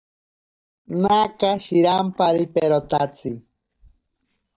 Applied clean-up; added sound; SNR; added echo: neural mask model DeepFilterNet 3.